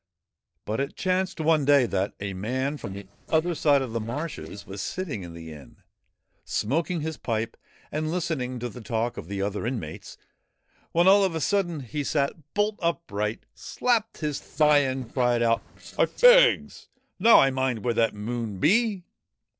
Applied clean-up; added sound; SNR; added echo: neural separator model SepFormer DNS4.